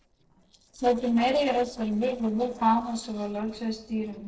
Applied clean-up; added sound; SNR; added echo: neural separator model SepFormer DNS4.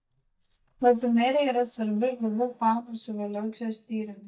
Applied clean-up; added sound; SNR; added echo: neural mask model DeepFilterNet 3.